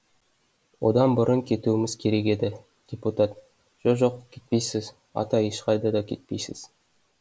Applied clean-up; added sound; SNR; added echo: none; none; none; none.